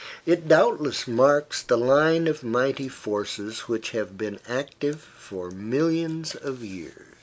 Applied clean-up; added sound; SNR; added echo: none; none; none; none.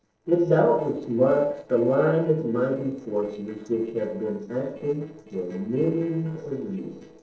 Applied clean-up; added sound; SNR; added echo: neural separator model SepFormer DNS4.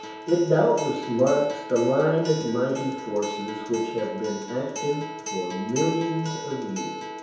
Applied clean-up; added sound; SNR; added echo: none; Acoustic guitar; 10 dB; reverberation time 1.0 s.